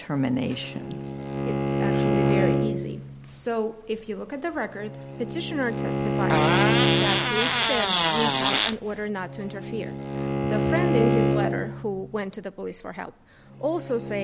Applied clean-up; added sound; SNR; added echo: none; Fart + Bowed string instrument; -5 dB; none.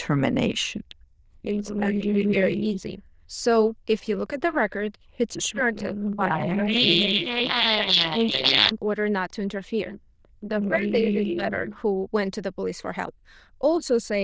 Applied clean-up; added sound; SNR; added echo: neural diffusion model UNIVERSE++.